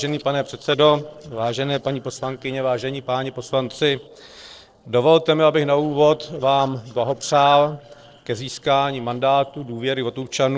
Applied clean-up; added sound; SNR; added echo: neural separator model SepFormer DNS4.